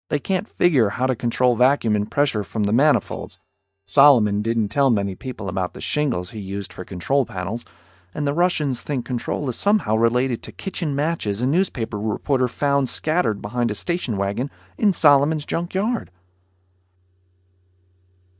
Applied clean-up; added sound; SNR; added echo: neural mask model DeepFilterNet 3.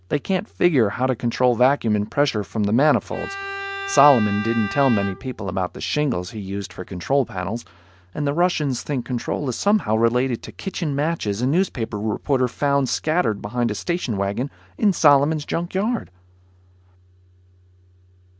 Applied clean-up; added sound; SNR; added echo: none; Bowed string instrument; 10 dB; none.